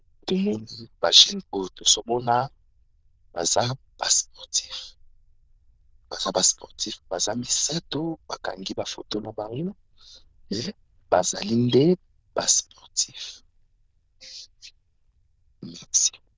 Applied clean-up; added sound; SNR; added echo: neural diffusion model UNIVERSE++.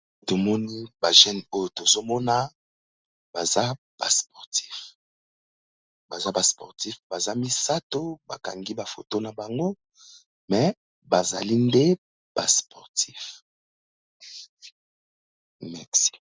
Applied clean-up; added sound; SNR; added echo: none; none; none; none.